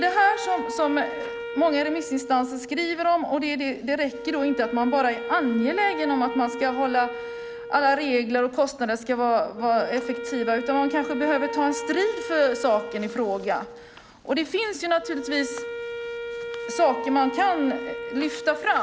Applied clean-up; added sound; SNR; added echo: none; Wind instrument, woodwind instrument; 9 dB; none.